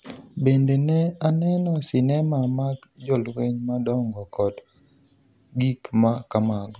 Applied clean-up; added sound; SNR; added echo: none; none; none; none.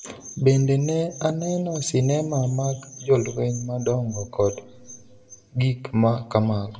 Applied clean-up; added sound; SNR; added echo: none; none; none; reverberation time 0.7 s.